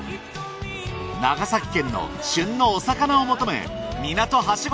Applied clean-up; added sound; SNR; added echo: none; none; none; none.